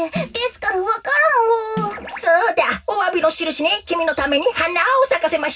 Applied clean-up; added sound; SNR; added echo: none; Snare drum; 16 dB; reverberation time 0.4 s.